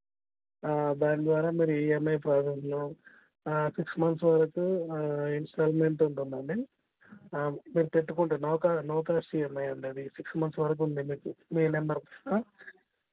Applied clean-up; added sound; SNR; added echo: none; none; none; none.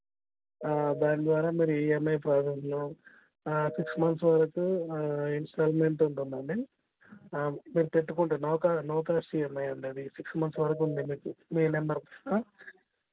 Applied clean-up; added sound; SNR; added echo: none; Telephone; 13 dB; none.